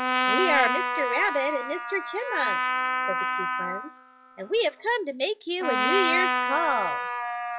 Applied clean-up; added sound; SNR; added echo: classical method log-MMSE.